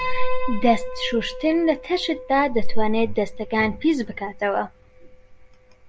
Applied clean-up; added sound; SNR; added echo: none; Piano; -1 dB; none.